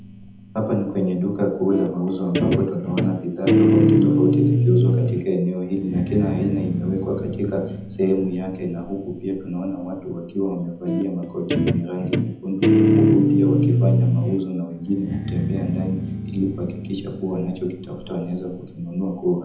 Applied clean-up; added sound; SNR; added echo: none; Guitar; -2 dB; reverberation time 0.8 s.